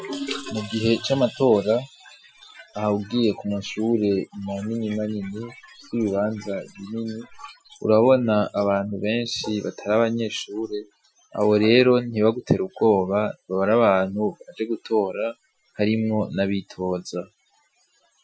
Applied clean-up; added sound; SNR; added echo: classical method Wiener filter.